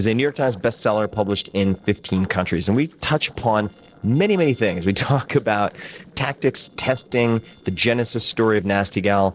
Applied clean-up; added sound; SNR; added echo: neural separator model SepFormer DNS4.